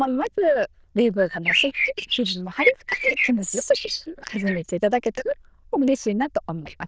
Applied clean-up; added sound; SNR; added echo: neural diffusion model UNIVERSE++.